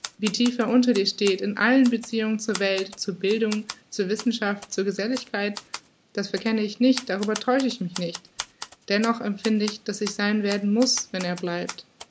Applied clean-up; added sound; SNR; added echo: none; Typewriter; 16 dB; none.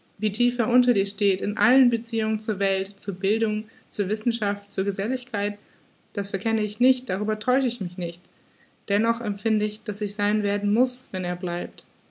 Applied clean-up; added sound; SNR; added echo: none; none; none; none.